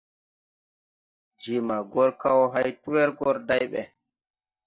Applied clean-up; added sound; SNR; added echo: neural mask model DeepFilterNet 3.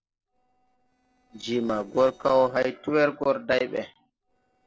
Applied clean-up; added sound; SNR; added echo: neural separator model SepFormer DNS4.